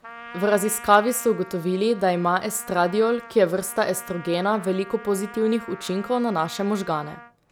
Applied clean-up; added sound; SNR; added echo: none; Trumpet; 18 dB; none.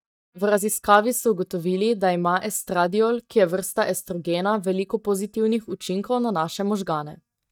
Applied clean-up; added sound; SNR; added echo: neural mask model DeepFilterNet 3.